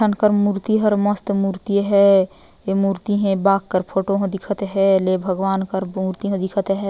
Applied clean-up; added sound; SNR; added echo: none; none; none; none.